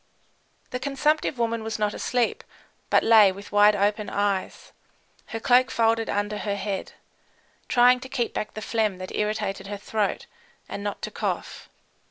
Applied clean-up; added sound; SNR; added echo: none; none; none; none.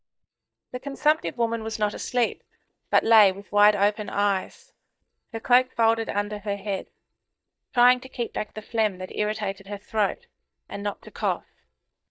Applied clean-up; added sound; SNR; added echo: neural mask model DeepFilterNet 3.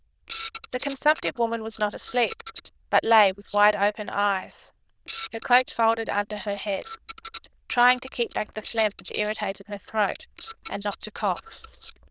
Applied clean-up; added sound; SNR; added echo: neural diffusion model UNIVERSE++.